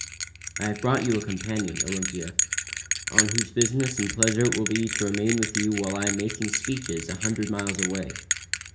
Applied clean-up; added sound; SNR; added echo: none; Bell; 2 dB; reverberation time 0.4 s.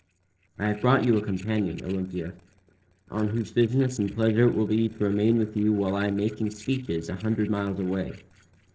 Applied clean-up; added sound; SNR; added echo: neural separator model SepFormer DNS4.